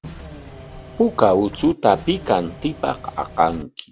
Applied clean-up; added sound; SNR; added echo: none; Engine / Mechanisms; 16 dB; none.